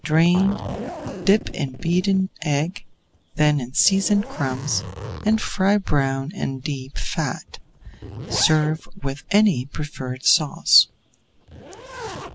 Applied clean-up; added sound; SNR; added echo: none; Zipper (clothing); 14 dB; none.